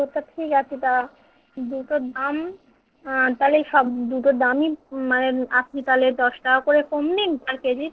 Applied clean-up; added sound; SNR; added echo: neural separator model SepFormer DNS4.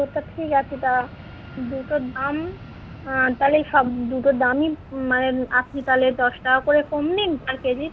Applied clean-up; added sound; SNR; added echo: none; Fixed-wing aircraft, airplane; 18 dB; none.